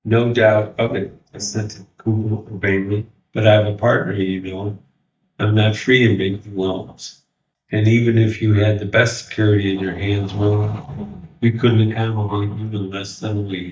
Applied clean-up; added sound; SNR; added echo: neural mask model DeepFilterNet 3.